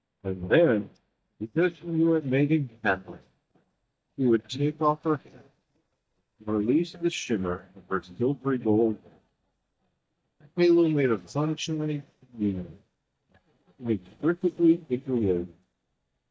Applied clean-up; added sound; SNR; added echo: neural mask model DeepFilterNet 3.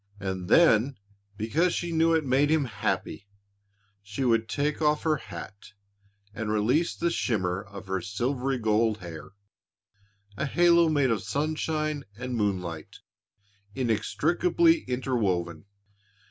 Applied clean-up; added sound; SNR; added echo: none; none; none; none.